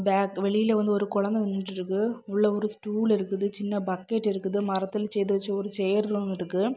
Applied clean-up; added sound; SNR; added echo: none; none; none; none.